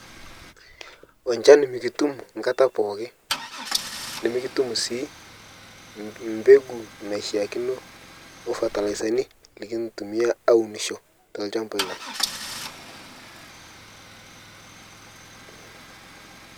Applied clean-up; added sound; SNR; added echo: none; Idling / Engine starting / Car; 13 dB; none.